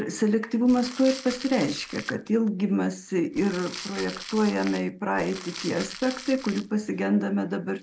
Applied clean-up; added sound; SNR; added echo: none; Crumpling, crinkling; 14 dB; none.